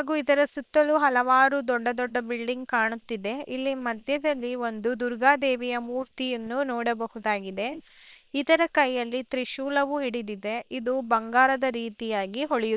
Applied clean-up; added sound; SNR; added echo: neural separator model SepFormer WHAM!.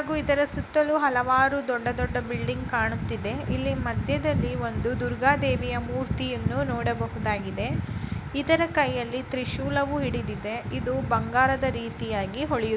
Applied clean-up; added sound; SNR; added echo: none; none; none; none.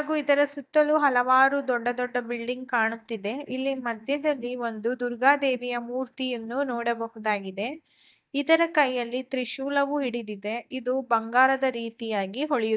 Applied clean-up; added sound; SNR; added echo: neural mask model DeepFilterNet 3.